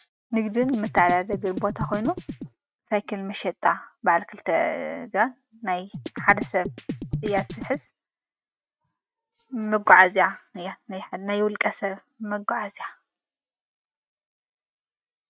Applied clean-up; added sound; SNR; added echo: neural mask model RNNoise.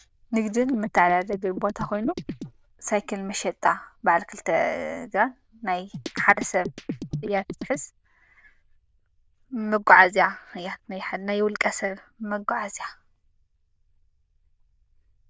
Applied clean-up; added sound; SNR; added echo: neural diffusion model UNIVERSE++.